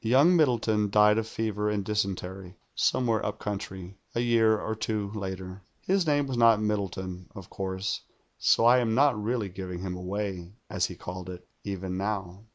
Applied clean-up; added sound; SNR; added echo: none; none; none; none.